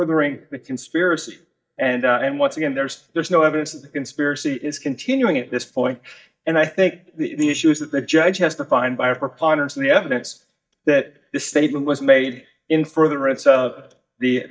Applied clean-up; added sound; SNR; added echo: neural mask model DeepFilterNet 3.